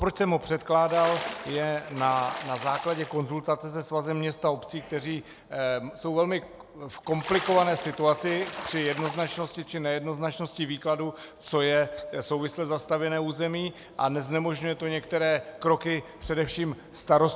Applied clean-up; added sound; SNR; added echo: none; Splash, splatter; 11 dB; none.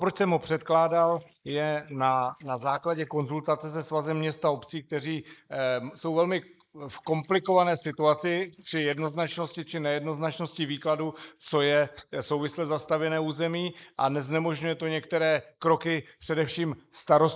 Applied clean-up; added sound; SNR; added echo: neural mask model Resemble Enhance denoiser.